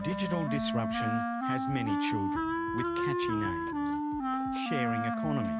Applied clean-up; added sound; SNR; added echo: none; Wind instrument, woodwind instrument; -4 dB; none.